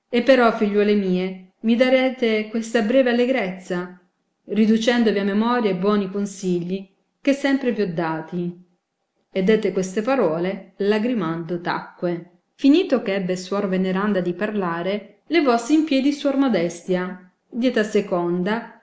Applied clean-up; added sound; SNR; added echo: none; none; none; none.